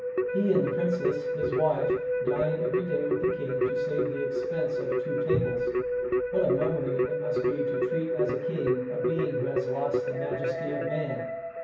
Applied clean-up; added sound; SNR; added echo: none; Keyboard (musical); -3 dB; reverberation time 0.9 s.